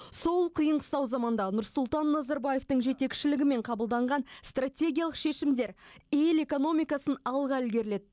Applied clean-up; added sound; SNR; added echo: none; none; none; none.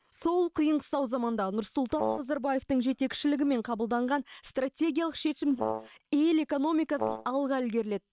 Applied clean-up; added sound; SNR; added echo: neural separator model SepFormer WHAM!.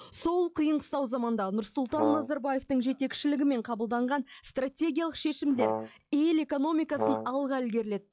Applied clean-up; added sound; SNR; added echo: classical method log-MMSE.